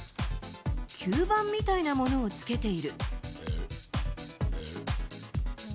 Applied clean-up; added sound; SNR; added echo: none; Burping, eructation; 12 dB; none.